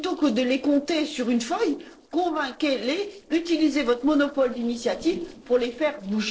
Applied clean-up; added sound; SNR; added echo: neural separator model SepFormer DNS4.